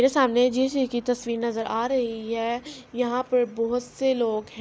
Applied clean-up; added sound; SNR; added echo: none; none; none; none.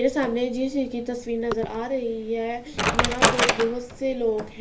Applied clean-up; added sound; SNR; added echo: none; Wood; 2 dB; reverberation time 0.3 s.